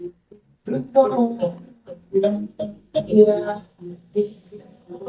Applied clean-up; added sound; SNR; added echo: neural mask model DeepFilterNet 3.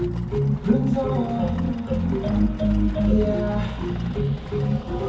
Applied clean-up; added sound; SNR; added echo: none; Livestock, farm animals, working animals; 15 dB; reverberation time 0.6 s.